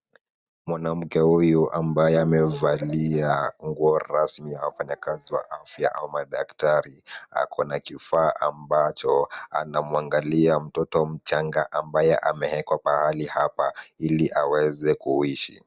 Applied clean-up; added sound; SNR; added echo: neural mask model DeepFilterNet 3.